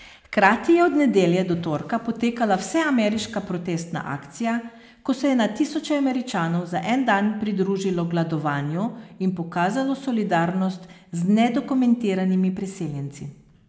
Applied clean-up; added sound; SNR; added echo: none; none; none; none.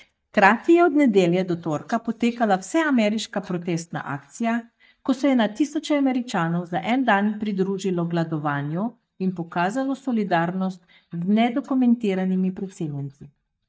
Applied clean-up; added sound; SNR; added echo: neural mask model DeepFilterNet 3.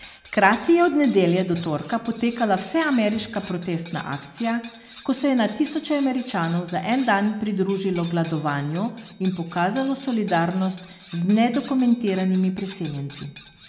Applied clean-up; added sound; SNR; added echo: none; Cutlery, silverware; 16 dB; none.